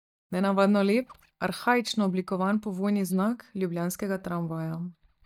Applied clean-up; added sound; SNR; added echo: neural mask model DeepFilterNet 3.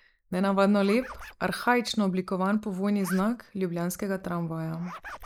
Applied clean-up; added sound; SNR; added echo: neural mask model Resemble Enhance denoiser.